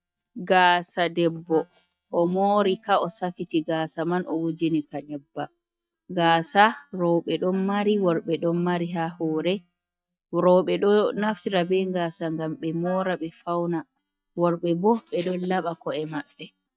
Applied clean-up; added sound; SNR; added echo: neural mask model DeepFilterNet 3.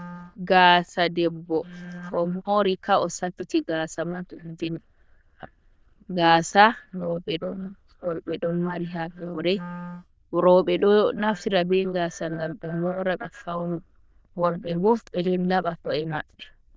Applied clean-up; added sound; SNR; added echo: neural diffusion model UNIVERSE++.